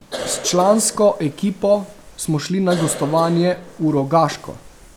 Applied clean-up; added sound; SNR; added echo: none; Cough; 14 dB; none.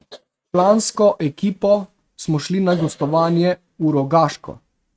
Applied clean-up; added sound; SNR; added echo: neural mask model RNNoise.